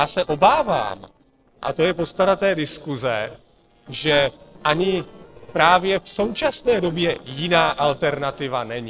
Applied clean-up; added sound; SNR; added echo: neural separator model SepFormer DNS4.